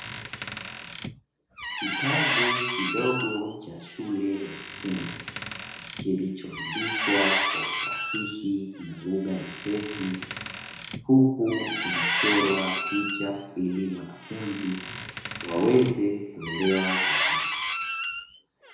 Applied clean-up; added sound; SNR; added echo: none; Squeak; 1 dB; reverberation time 0.9 s.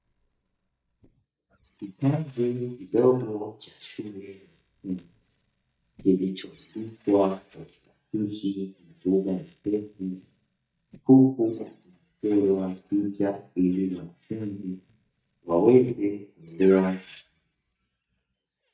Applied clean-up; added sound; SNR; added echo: neural mask model DeepFilterNet 3.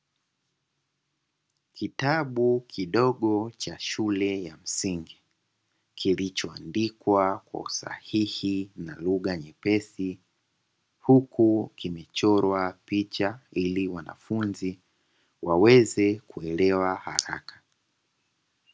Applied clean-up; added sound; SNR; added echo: none; none; none; none.